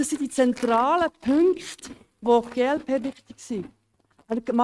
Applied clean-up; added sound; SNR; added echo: neural mask model RNNoise.